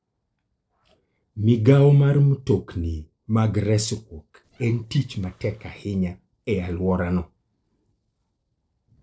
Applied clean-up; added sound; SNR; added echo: neural separator model SepFormer DNS4.